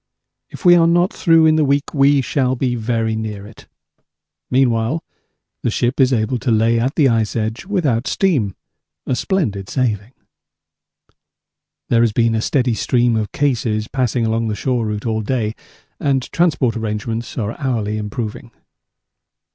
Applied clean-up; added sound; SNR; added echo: none; none; none; none.